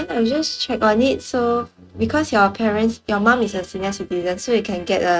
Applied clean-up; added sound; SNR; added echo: neural mask model RNNoise.